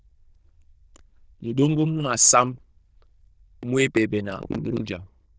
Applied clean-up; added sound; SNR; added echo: neural diffusion model UNIVERSE++.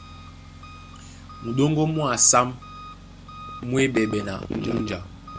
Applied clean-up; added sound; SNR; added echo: none; Engine; 16 dB; none.